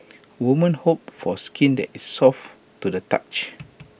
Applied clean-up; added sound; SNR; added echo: none; none; none; none.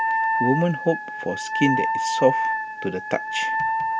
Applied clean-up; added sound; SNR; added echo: none; Wind instrument, woodwind instrument; -1 dB; none.